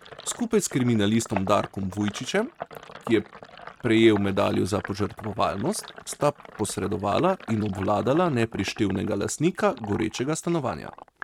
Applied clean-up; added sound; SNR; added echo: neural mask model RNNoise.